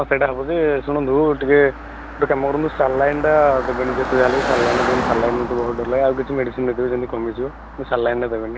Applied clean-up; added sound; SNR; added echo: none; Car passing by; 8 dB; none.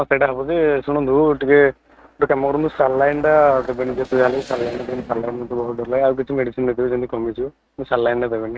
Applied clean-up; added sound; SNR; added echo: neural mask model RNNoise.